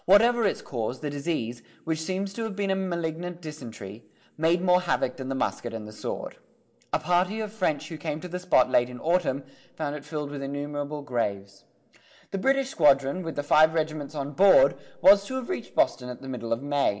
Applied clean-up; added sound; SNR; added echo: none; none; none; reverberation time 0.3 s.